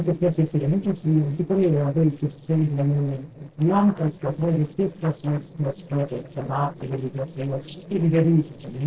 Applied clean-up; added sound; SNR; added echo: neural separator model SepFormer DNS4.